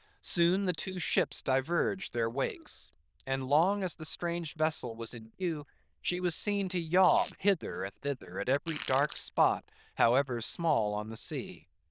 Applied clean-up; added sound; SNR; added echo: neural diffusion model UNIVERSE++.